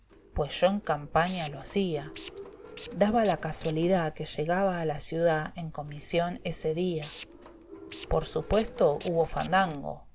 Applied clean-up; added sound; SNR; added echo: none; Tools; 14 dB; none.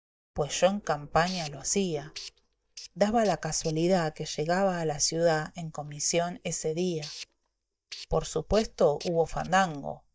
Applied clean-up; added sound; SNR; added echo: neural mask model DeepFilterNet 3.